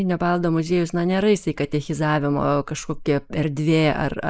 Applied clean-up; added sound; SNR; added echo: neural mask model Resemble Enhance denoiser.